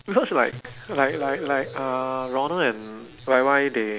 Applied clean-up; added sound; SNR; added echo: none; Alarm; 17 dB; none.